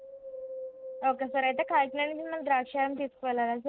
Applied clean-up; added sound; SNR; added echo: none; Wind; 13 dB; none.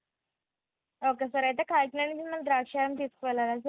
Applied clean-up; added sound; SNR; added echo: none; none; none; none.